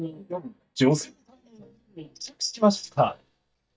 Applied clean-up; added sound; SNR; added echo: neural mask model DeepFilterNet 3.